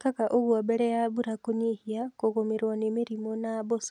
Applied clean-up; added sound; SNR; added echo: none; none; none; none.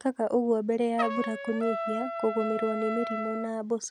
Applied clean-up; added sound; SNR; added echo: none; Trumpet; 6 dB; none.